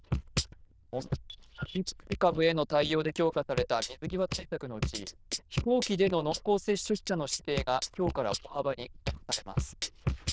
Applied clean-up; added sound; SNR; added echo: neural diffusion model UNIVERSE++.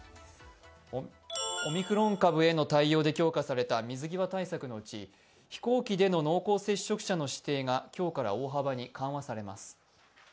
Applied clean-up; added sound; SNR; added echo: none; none; none; none.